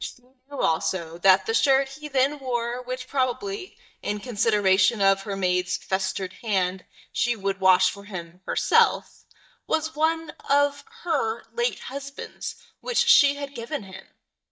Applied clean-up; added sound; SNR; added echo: neural mask model DeepFilterNet 3.